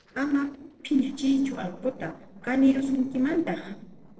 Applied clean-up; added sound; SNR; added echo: neural separator model SepFormer DNS4.